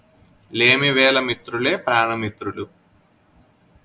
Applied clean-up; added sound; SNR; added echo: none; none; none; none.